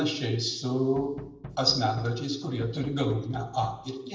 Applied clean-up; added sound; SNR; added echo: none; Knock; 15 dB; reverberation time 0.7 s.